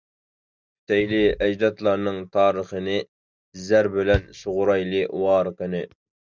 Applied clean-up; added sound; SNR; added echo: neural mask model DeepFilterNet 3.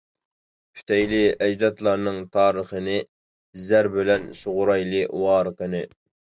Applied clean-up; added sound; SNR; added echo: neural separator model SepFormer DNS4.